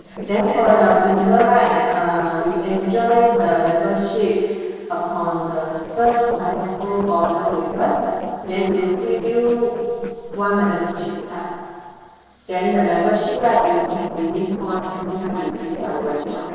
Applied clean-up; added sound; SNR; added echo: neural separator model SepFormer DNS4.